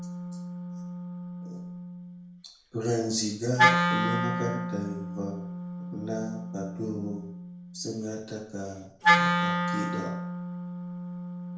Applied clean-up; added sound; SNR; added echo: none; Wind instrument, woodwind instrument; -5 dB; reverberation time 0.5 s.